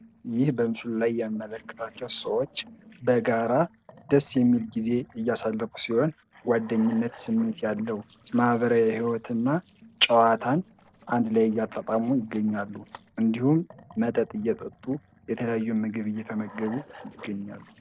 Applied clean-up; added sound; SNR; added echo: neural separator model SepFormer DNS4.